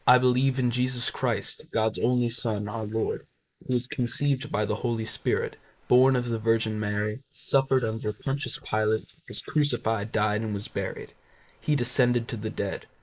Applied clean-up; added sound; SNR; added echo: neural mask model Resemble Enhance denoiser.